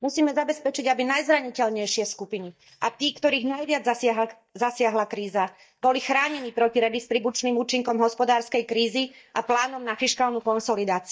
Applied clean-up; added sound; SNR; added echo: neural mask model DeepFilterNet 3.